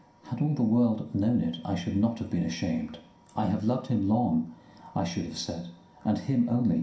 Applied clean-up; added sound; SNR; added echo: none; none; none; reverberation time 0.5 s.